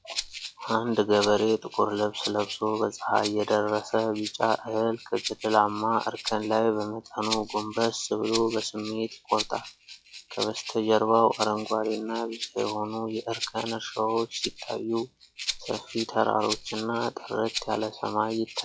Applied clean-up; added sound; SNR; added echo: classical method log-MMSE.